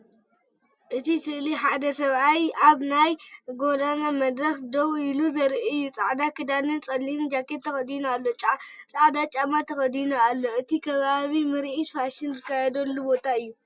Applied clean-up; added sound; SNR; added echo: none; none; none; none.